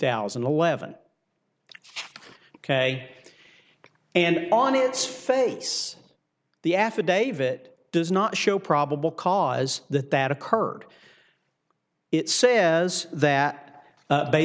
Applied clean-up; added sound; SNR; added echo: none; none; none; none.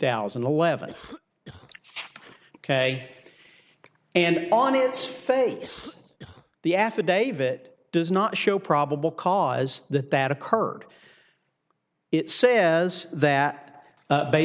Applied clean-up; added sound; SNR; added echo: none; Cough; 20 dB; none.